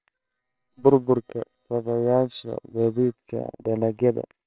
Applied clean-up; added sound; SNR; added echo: neural separator model SepFormer WHAMR!.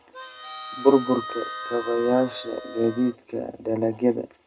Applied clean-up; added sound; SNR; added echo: none; Harmonica; 12 dB; reverberation time 0.2 s.